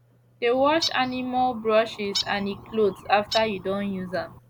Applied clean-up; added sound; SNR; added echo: none; Bird; 11 dB; none.